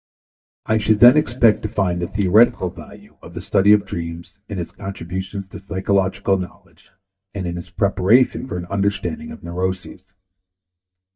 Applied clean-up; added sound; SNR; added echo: neural mask model DeepFilterNet 3.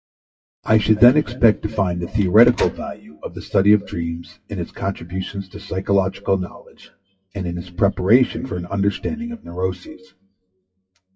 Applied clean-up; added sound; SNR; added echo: classical method WPE with log-MMSE.